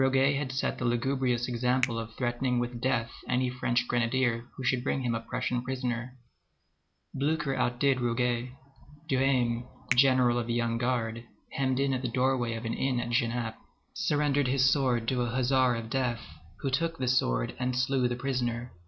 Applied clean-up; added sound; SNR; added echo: none; Finger snapping; 14 dB; none.